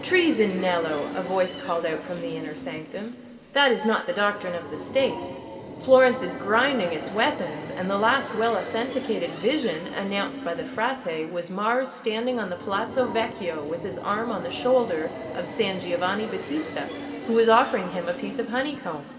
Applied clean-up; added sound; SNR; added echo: none; Subway, metro, underground; 11 dB; reverberation time 2.3 s.